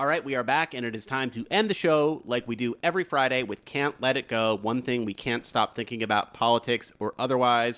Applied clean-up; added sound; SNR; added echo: none; none; none; none.